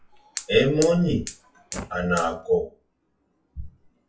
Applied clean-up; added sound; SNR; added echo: classical method WPE with log-MMSE.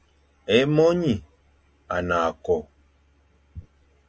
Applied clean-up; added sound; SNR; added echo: none; none; none; none.